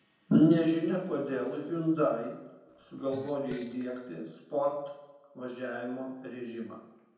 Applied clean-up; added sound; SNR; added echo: none; Fart; 18 dB; reverberation time 0.9 s.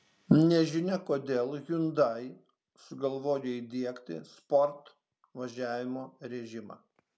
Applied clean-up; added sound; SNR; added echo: none; none; none; none.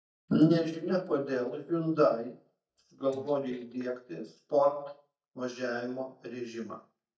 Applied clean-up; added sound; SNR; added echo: neural mask model DeepFilterNet 3.